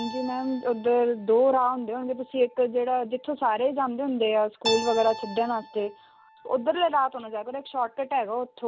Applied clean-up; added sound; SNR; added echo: none; Keyboard (musical); 15 dB; none.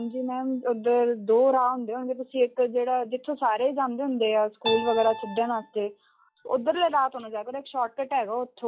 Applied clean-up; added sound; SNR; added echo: classical method log-MMSE.